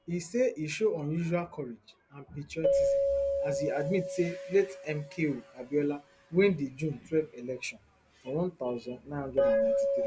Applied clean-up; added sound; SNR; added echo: none; Keyboard (musical); 1 dB; none.